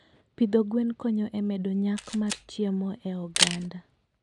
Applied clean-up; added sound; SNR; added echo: none; Camera; 5 dB; none.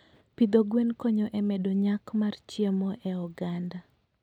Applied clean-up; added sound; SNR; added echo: none; none; none; none.